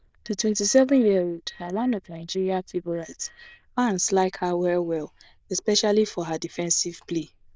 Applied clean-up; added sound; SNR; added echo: neural diffusion model UNIVERSE++.